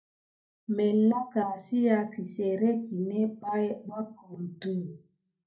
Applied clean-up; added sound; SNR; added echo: none; none; none; reverberation time 0.3 s.